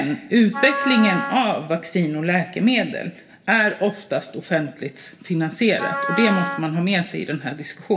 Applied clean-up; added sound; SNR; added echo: none; Wind instrument, woodwind instrument; 6 dB; reverberation time 0.6 s.